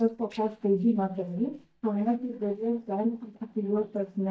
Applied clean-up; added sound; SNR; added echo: neural mask model DeepFilterNet 3.